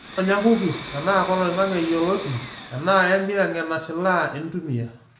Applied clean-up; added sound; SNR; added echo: none; Domestic sounds, home sounds; 16 dB; reverberation time 0.5 s.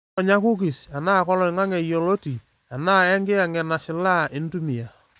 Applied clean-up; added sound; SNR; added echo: none; none; none; none.